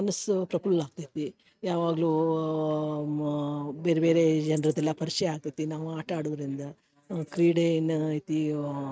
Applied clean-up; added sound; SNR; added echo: neural mask model RNNoise.